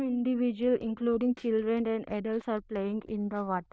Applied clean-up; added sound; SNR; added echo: neural diffusion model UNIVERSE++.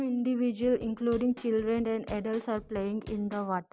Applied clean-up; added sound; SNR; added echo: none; Drum / Drum kit; 18 dB; none.